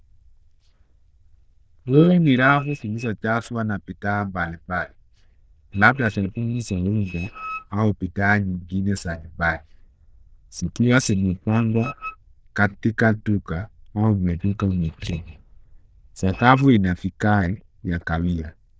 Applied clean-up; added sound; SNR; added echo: neural diffusion model UNIVERSE++.